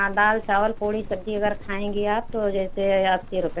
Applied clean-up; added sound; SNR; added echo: none; Livestock, farm animals, working animals; 9 dB; none.